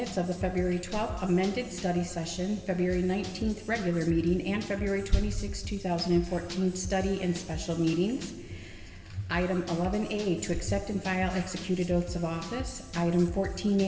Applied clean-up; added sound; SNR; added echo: none; Drum / Drum kit; 12 dB; reverberation time 2.7 s.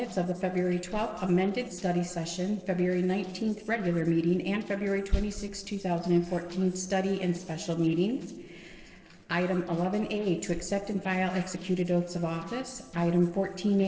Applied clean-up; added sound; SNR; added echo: neural separator model SepFormer DNS4.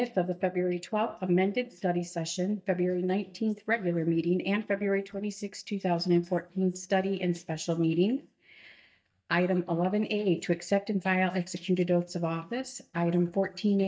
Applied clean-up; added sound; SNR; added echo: neural mask model DeepFilterNet 3.